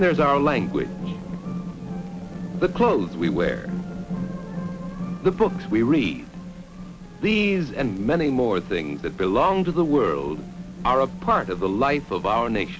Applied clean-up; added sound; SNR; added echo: none; none; none; none.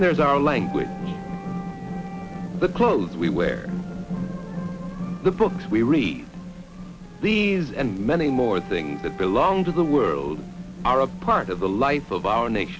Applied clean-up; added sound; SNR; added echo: none; Wind instrument, woodwind instrument; 18 dB; none.